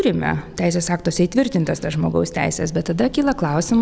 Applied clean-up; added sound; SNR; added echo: none; none; none; none.